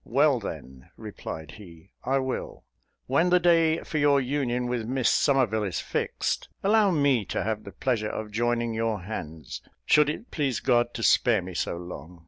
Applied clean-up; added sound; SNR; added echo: none; none; none; none.